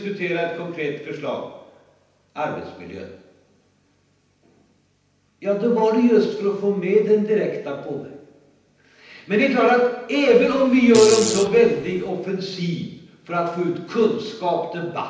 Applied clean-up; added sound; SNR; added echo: none; Fart; 7 dB; reverberation time 0.9 s.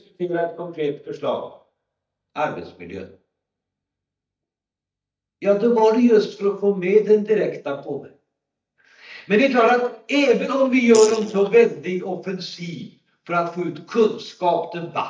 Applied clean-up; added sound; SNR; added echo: neural mask model DeepFilterNet 3.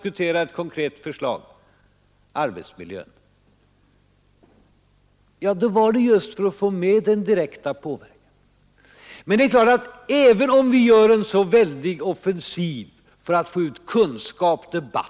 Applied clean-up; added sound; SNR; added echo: none; none; none; none.